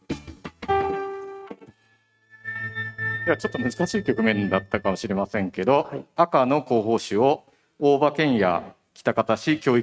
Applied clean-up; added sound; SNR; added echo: neural mask model RNNoise.